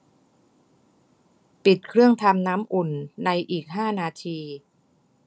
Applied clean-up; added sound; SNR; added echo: none; none; none; none.